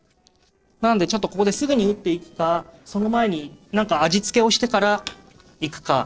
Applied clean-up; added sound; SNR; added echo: neural separator model SepFormer DNS4.